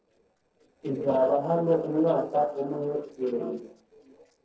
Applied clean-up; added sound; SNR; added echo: neural separator model SepFormer DNS4.